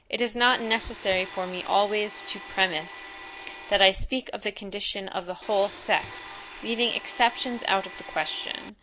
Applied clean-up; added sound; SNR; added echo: none; Domestic sounds, home sounds; 14 dB; none.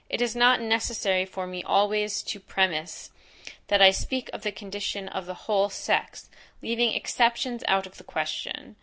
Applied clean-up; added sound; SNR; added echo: none; none; none; none.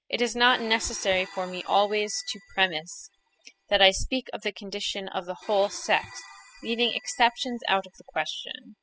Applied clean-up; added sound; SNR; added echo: classical method spectral subtraction.